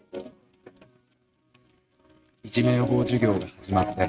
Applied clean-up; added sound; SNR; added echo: neural mask model RNNoise.